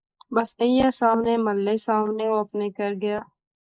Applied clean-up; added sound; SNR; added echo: neural mask model Resemble Enhance denoiser.